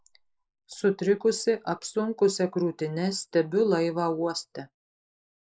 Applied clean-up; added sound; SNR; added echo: neural mask model Resemble Enhance denoiser.